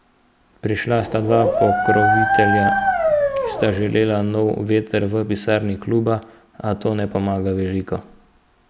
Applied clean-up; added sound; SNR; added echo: none; Dog; -2 dB; none.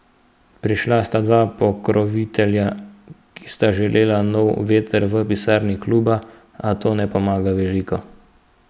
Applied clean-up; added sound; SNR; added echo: none; none; none; none.